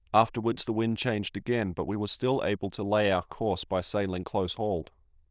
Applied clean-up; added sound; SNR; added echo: neural diffusion model UNIVERSE++.